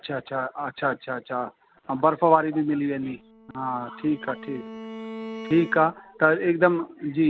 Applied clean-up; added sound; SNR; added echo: none; Bowed string instrument; 15 dB; none.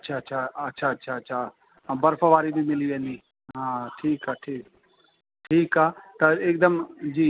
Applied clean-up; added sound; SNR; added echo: none; none; none; none.